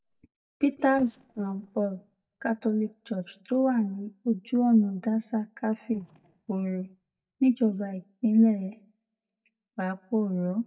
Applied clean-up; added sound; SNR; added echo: neural mask model DeepFilterNet 3.